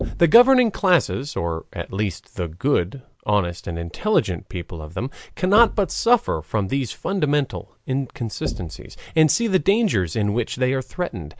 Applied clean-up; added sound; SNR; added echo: none; Knock; 15 dB; none.